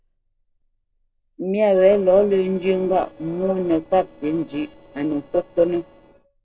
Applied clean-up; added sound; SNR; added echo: neural separator model SepFormer DNS4.